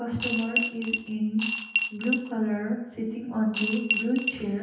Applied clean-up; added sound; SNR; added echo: none; Coin (dropping) / Glass; -1 dB; reverberation time 0.9 s.